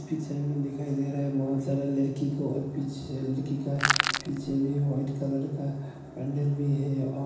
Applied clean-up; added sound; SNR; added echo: none; Crushing; -2 dB; reverberation time 0.9 s.